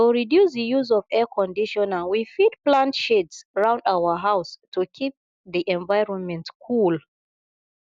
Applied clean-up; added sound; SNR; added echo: none; none; none; none.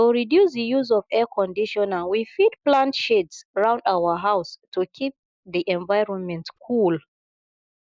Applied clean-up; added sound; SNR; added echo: neural mask model Resemble Enhance denoiser.